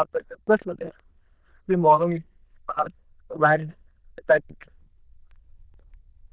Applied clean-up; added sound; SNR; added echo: neural diffusion model UNIVERSE++.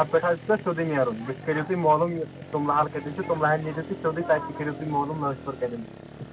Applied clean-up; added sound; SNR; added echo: none; Motorcycle; 14 dB; none.